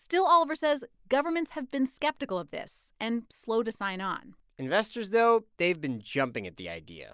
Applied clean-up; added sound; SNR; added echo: none; none; none; none.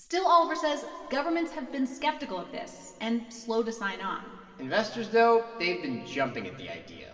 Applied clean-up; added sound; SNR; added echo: none; none; none; reverberation time 2.3 s.